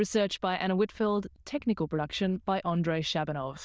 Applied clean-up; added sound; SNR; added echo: neural diffusion model UNIVERSE++.